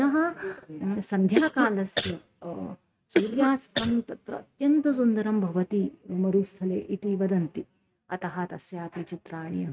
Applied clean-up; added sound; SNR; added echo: neural mask model RNNoise.